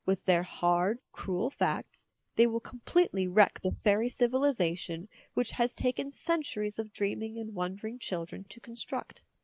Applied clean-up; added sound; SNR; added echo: neural mask model Resemble Enhance denoiser.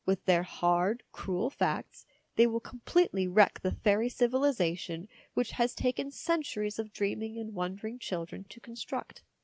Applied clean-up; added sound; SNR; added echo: none; none; none; none.